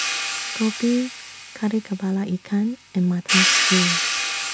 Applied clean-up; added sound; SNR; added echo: none; Hi-hat; 0 dB; none.